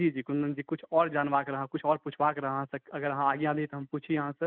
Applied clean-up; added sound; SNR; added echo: none; none; none; none.